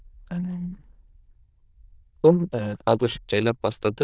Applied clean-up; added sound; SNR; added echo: neural diffusion model UNIVERSE++.